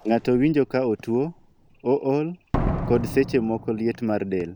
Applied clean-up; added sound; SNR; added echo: none; Slam; 9 dB; none.